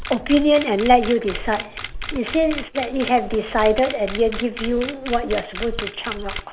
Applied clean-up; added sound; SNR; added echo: none; Camera + Mechanisms; 9 dB; none.